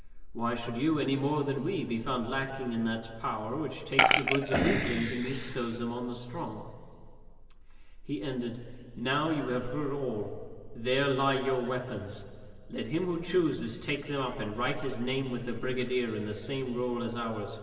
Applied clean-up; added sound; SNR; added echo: none; Burping, eructation; -3 dB; reverberation time 2.0 s.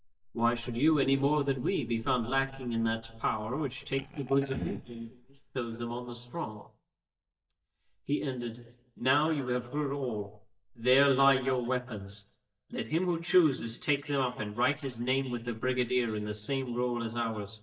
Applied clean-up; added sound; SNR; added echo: neural mask model DeepFilterNet 3.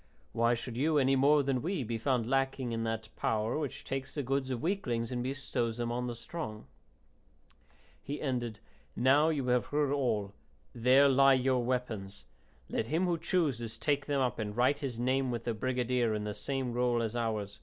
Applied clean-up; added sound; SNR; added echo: none; none; none; none.